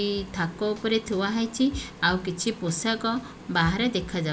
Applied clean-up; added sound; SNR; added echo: none; Drum kit; 18 dB; none.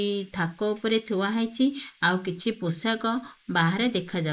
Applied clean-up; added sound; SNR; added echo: neural mask model Resemble Enhance denoiser.